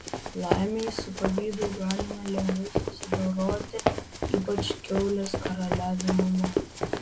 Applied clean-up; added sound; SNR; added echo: none; Run; 1 dB; none.